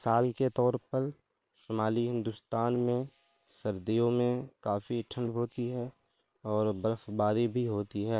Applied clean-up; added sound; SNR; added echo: neural separator model SepFormer WHAM!.